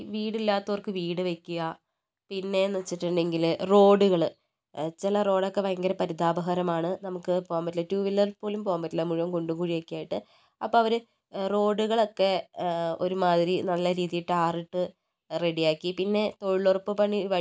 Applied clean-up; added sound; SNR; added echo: none; none; none; none.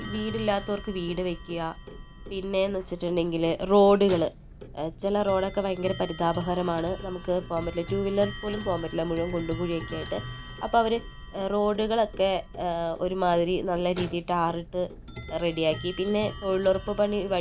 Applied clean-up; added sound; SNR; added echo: none; Clock; 11 dB; none.